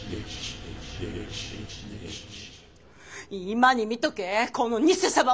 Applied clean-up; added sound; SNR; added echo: none; none; none; none.